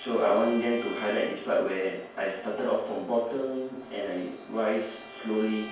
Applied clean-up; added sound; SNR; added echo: none; Bowed string instrument; 17 dB; reverberation time 0.5 s.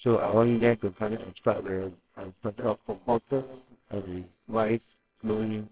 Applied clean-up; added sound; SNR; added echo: neural separator model SepFormer WHAMR!.